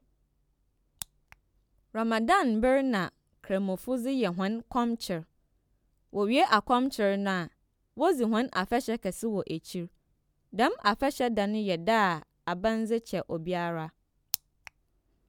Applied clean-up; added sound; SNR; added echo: none; none; none; none.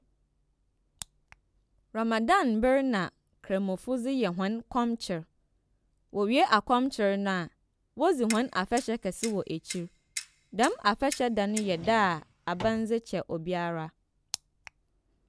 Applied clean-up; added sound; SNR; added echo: none; Drawer open or close + Clock; 13 dB; none.